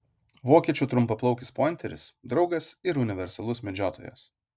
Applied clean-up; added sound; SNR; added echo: none; none; none; none.